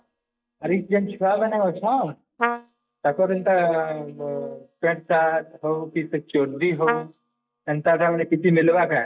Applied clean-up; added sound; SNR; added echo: neural mask model DeepFilterNet 3.